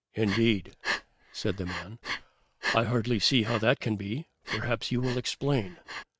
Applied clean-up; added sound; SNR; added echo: neural mask model RNNoise.